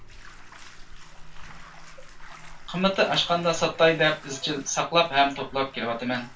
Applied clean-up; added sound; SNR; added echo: none; Bathtub (filling or washing); 15 dB; reverberation time 0.2 s.